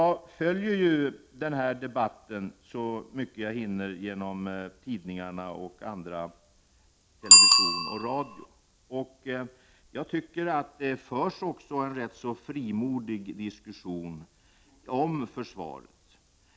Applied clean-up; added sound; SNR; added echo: none; Bicycle bell; -3 dB; none.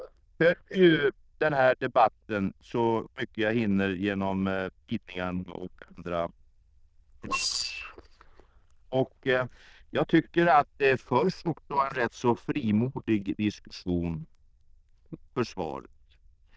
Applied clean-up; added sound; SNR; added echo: neural diffusion model UNIVERSE++.